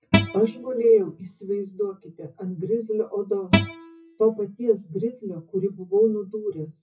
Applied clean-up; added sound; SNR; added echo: classical method WPE with log-MMSE.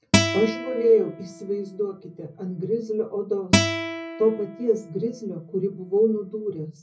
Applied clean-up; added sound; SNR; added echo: none; Acoustic guitar; 3 dB; reverberation time 0.4 s.